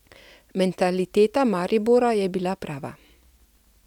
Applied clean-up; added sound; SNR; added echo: none; none; none; none.